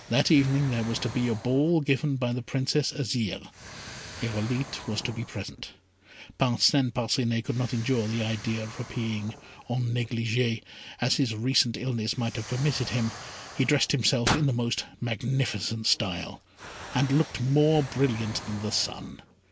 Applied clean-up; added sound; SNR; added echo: none; Explosion; 14 dB; none.